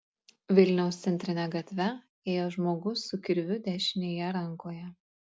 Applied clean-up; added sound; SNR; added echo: none; none; none; none.